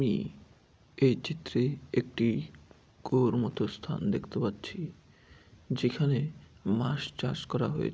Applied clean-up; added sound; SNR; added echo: none; none; none; none.